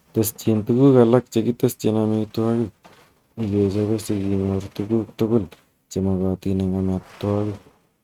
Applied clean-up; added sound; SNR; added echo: neural mask model RNNoise.